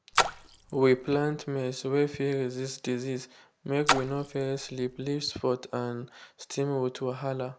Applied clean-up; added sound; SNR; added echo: none; Splash, splatter; 3 dB; none.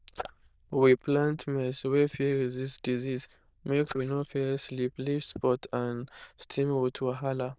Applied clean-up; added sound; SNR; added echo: neural diffusion model UNIVERSE++.